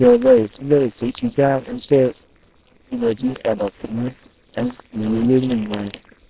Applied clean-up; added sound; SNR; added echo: neural separator model SepFormer WHAMR!.